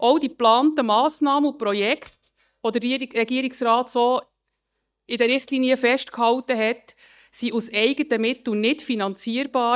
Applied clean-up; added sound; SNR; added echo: neural mask model DeepFilterNet 3.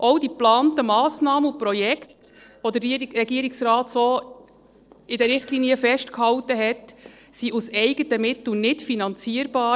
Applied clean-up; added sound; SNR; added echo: neural separator model SepFormer DNS4.